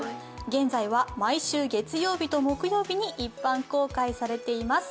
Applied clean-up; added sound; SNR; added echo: none; none; none; none.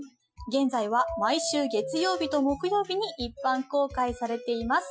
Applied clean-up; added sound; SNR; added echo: classical method Wiener filter.